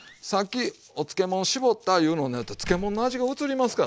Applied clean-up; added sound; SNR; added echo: none; Slam; 19 dB; none.